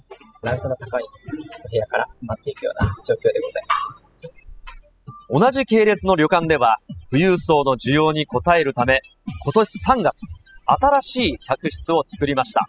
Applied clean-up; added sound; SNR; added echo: classical method spectral subtraction.